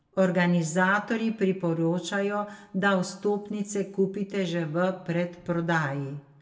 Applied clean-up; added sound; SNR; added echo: none; none; none; reverberation time 0.2 s.